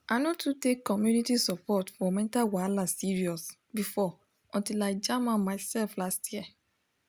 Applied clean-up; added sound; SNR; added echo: none; none; none; none.